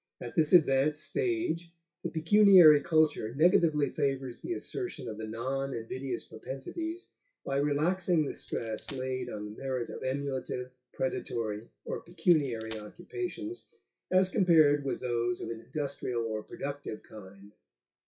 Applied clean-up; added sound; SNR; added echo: classical method WPE with log-MMSE.